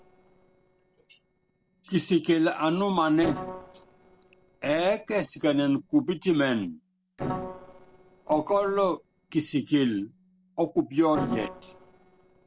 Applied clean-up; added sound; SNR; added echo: neural separator model SepFormer DNS4.